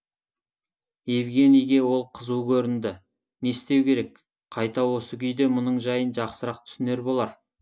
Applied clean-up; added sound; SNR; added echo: none; none; none; none.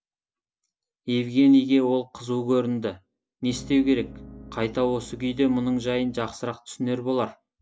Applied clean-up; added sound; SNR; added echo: none; Piano; 18 dB; none.